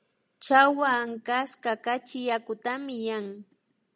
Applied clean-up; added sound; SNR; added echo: none; none; none; none.